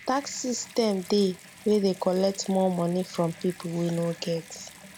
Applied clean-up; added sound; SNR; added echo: none; Bathtub (filling or washing) / Water tap, faucet; 20 dB; none.